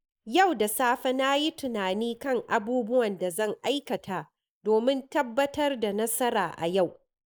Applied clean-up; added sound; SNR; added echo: neural mask model Resemble Enhance denoiser.